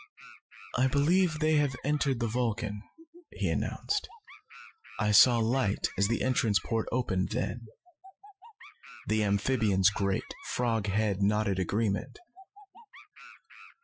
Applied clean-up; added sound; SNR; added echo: classical method Wiener filter.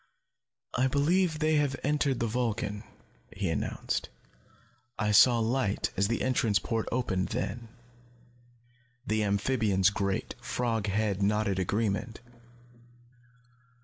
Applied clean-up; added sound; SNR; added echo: none; none; none; none.